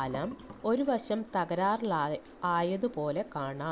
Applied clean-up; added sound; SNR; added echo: none; Fill (with liquid) + Boat, Water vehicle; 19 dB; none.